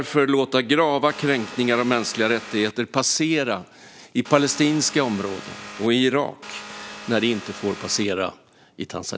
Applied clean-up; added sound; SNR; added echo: none; Vehicle; 15 dB; none.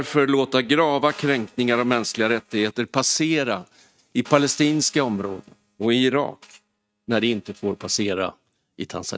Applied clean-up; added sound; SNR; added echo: neural mask model RNNoise.